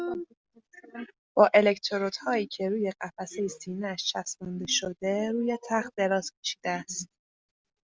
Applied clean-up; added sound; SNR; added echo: none; none; none; none.